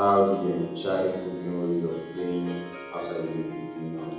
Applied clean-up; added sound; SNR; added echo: none; Harp; 13 dB; reverberation time 0.8 s.